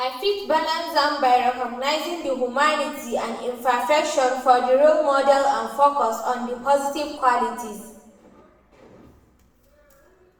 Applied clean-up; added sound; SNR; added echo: none; none; none; reverberation time 0.9 s.